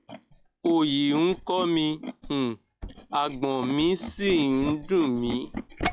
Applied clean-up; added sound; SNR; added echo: classical method log-MMSE.